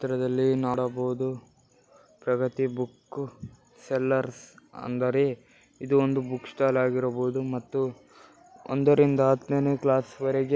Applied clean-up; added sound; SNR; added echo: none; none; none; none.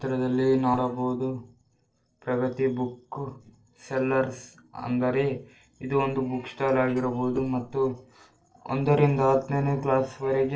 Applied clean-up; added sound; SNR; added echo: neural separator model SepFormer DNS4.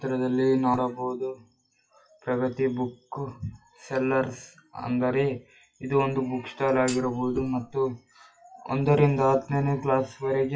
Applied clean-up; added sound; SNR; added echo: classical method WPE with log-MMSE.